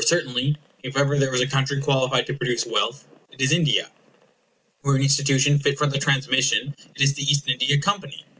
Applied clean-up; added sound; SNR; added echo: none; none; none; none.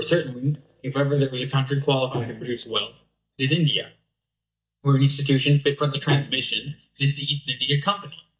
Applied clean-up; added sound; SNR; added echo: neural mask model DeepFilterNet 3.